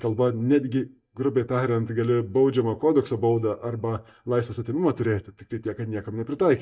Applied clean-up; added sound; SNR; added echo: neural mask model DeepFilterNet 3.